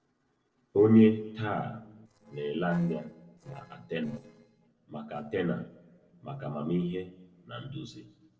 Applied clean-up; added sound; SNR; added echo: neural separator model SepFormer DNS4.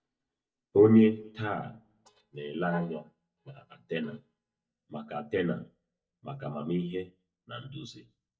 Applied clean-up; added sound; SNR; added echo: neural mask model DeepFilterNet 3.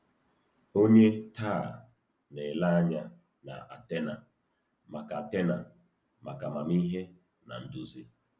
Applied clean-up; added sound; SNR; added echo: none; none; none; none.